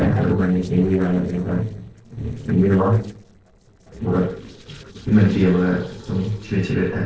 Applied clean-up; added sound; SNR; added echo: neural separator model SepFormer DNS4.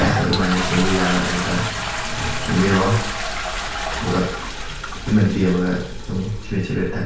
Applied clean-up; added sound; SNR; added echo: none; Toilet flush; 4 dB; reverberation time 0.5 s.